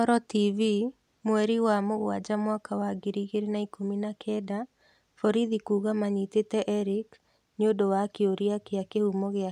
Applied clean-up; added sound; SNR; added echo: none; none; none; none.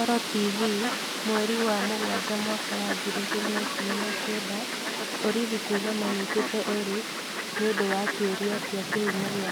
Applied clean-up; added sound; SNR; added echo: none; Fowl; 1 dB; none.